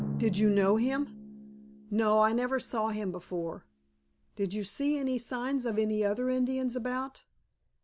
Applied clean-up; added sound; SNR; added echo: none; Drum; 13 dB; none.